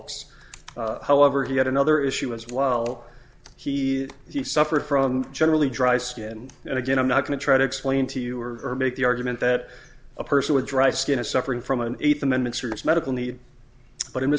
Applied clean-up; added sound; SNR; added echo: none; Tap / Hammer; 17 dB; none.